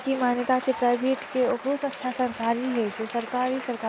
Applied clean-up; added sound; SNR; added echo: none; Applause / Cheering; 12 dB; none.